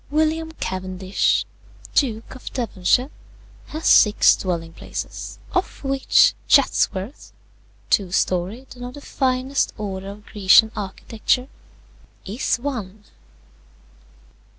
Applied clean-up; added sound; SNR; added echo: none; none; none; none.